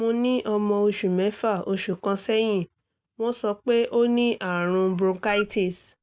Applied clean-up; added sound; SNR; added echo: neural mask model DeepFilterNet 3.